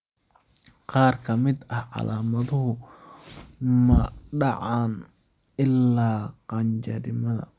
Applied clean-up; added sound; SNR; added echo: none; none; none; none.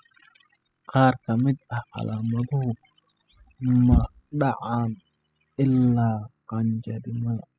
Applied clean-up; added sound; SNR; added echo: classical method spectral subtraction.